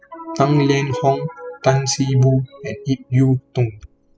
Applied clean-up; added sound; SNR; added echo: classical method spectral subtraction.